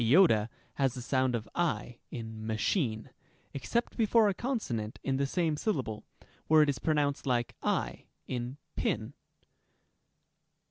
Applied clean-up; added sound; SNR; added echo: none; none; none; none.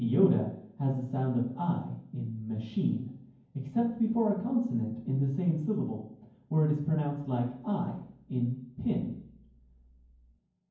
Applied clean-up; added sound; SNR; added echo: none; none; none; reverberation time 0.9 s.